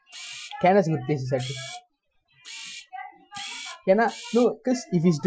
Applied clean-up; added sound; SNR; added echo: classical method Wiener filter.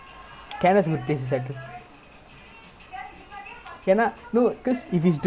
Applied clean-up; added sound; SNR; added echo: none; none; none; none.